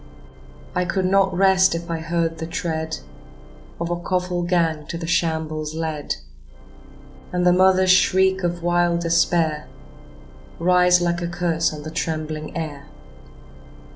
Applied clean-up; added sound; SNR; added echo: none; Motor vehicle (road) / Engine + Organ; 15 dB; none.